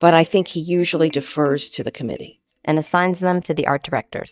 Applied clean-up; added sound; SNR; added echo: neural mask model DeepFilterNet 3.